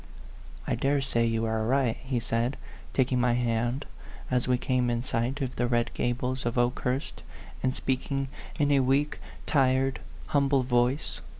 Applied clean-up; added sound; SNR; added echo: none; none; none; none.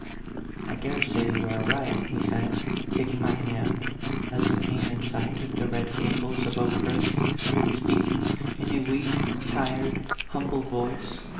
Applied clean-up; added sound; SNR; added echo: none; Purr; -2 dB; reverberation time 0.8 s.